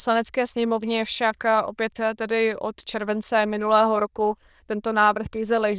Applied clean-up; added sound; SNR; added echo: neural diffusion model UNIVERSE++.